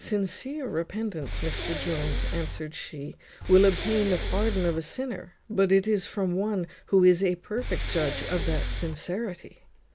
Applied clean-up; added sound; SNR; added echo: none; Breathing; 0 dB; none.